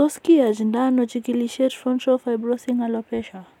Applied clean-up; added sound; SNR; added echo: none; none; none; none.